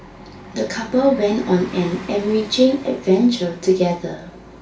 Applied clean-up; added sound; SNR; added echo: none; Bus; 18 dB; reverberation time 0.3 s.